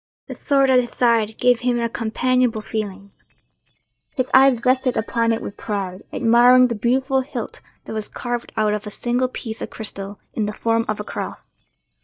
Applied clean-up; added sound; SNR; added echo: neural mask model DeepFilterNet 3.